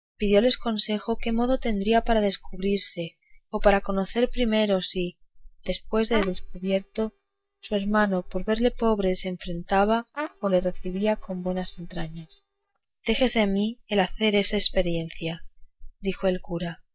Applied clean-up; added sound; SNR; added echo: neural mask model DeepFilterNet 3.